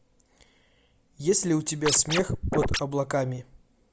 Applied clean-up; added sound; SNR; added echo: none; Scratching (performance technique); 0 dB; none.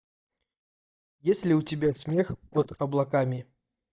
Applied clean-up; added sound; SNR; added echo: neural mask model DeepFilterNet 3.